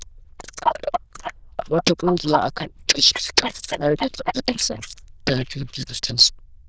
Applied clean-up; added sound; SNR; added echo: neural diffusion model UNIVERSE++.